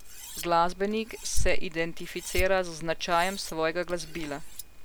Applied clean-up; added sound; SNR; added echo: none; Cutlery, silverware; 20 dB; none.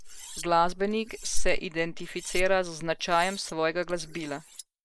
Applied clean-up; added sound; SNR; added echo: neural mask model Resemble Enhance denoiser.